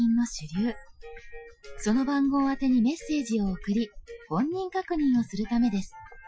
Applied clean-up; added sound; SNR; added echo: classical method Wiener filter.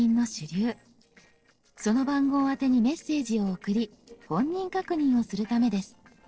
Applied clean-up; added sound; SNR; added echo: neural separator model SepFormer DNS4.